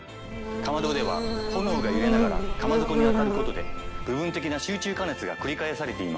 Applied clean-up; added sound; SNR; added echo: none; Buzz; -3 dB; none.